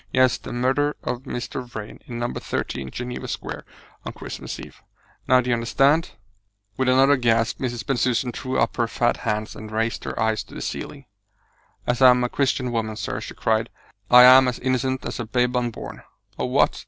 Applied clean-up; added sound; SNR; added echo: none; none; none; none.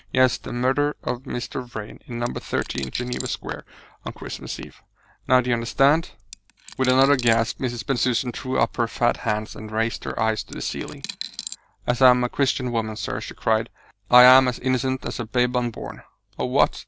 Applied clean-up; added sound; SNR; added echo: none; Coin (dropping); 13 dB; none.